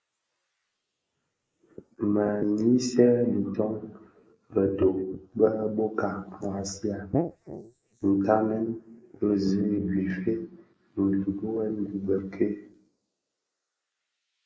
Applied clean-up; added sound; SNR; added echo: neural mask model Resemble Enhance denoiser.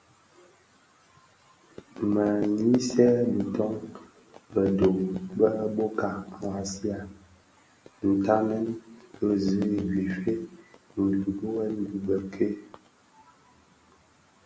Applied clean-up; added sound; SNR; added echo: none; none; none; none.